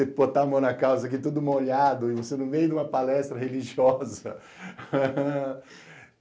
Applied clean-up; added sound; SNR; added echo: none; none; none; none.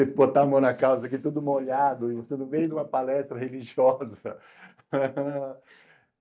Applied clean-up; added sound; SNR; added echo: neural mask model DeepFilterNet 3.